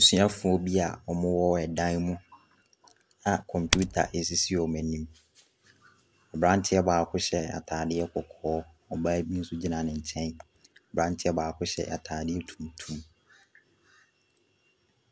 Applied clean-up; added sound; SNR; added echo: none; Typing; 1 dB; none.